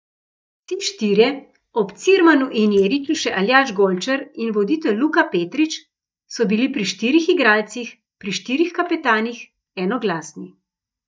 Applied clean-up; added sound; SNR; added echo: neural mask model DeepFilterNet 3.